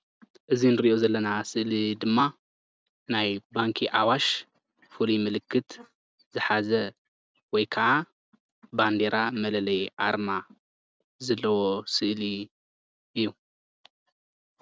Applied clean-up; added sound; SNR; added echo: none; none; none; none.